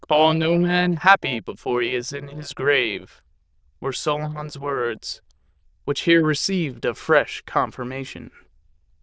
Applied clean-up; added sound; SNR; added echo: neural diffusion model UNIVERSE++.